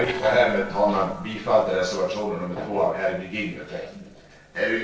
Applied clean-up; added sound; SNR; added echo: neural separator model SepFormer DNS4.